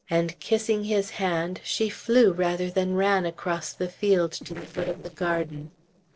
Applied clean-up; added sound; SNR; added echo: neural separator model SepFormer DNS4.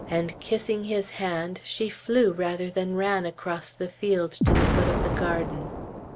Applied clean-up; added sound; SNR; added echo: none; Explosion; 3 dB; none.